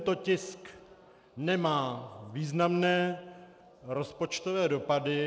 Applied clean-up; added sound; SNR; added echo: none; none; none; none.